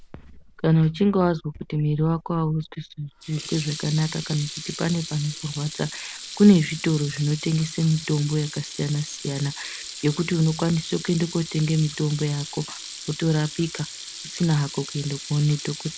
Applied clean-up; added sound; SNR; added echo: none; Sink (filling or washing) / Water tap, faucet; 13 dB; none.